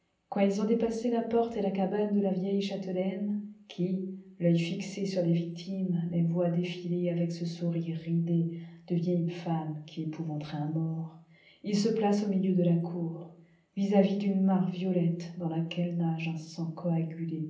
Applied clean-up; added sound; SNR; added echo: none; none; none; reverberation time 0.6 s.